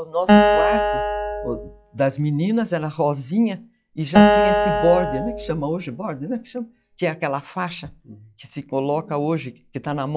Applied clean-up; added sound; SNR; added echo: classical method log-MMSE.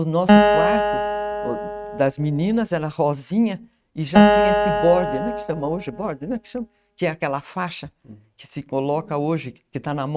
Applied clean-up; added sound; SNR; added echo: neural mask model RNNoise.